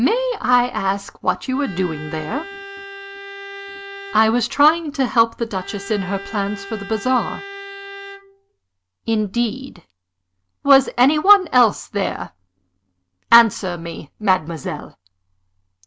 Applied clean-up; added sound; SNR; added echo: none; Bowed string instrument; 14 dB; none.